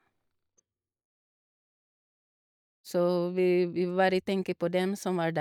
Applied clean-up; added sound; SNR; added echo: neural mask model DeepFilterNet 3.